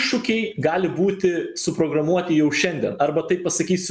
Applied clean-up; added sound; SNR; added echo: none; none; none; none.